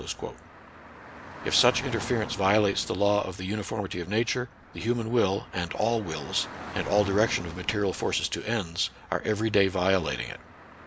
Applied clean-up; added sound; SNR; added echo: none; Traffic noise, roadway noise / Car; 15 dB; none.